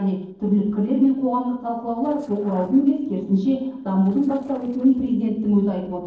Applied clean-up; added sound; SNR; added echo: neural separator model SepFormer DNS4.